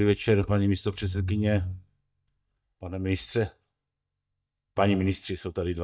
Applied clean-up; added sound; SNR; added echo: neural mask model DeepFilterNet 3.